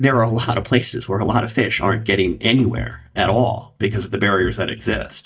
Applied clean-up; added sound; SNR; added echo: neural mask model DeepFilterNet 3.